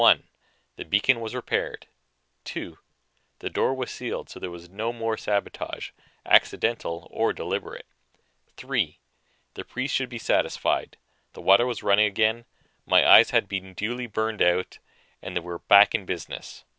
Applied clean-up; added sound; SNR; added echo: none; none; none; none.